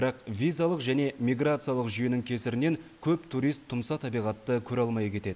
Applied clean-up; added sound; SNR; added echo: none; none; none; none.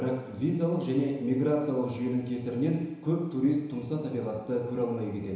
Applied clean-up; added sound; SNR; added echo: none; none; none; reverberation time 1.0 s.